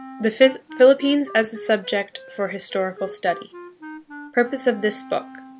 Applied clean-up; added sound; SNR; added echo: none; Wind instrument, woodwind instrument; 18 dB; none.